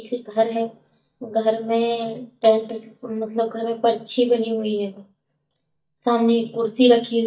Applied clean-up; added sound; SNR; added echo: neural mask model DeepFilterNet 3.